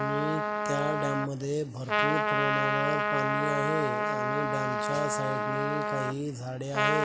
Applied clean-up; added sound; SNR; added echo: none; Trumpet; -3 dB; none.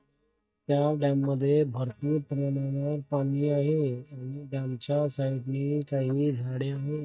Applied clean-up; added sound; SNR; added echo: neural mask model DeepFilterNet 3.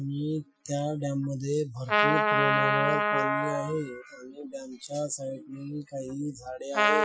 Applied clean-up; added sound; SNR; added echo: classical method Wiener filter.